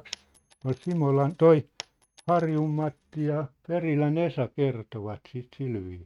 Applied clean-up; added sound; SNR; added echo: neural mask model RNNoise.